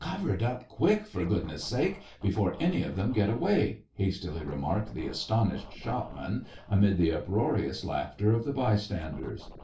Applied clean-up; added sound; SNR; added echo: none; Scratching (performance technique); 20 dB; reverberation time 0.3 s.